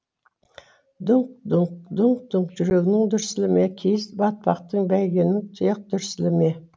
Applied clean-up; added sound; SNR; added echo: none; none; none; none.